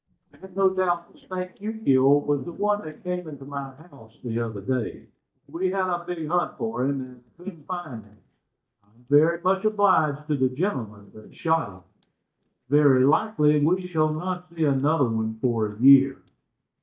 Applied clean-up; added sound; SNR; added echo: neural mask model DeepFilterNet 3.